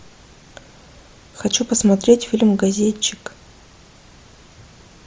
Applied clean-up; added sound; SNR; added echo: none; none; none; none.